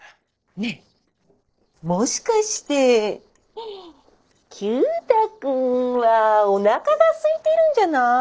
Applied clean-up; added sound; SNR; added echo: neural separator model SepFormer DNS4.